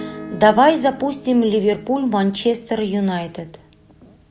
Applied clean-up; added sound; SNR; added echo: none; Acoustic guitar / Strum; 19 dB; none.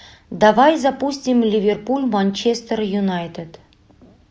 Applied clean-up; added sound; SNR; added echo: none; none; none; none.